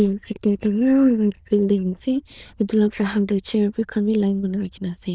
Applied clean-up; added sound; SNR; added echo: neural diffusion model UNIVERSE++.